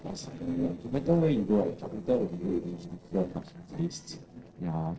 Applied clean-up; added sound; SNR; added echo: neural separator model SepFormer DNS4.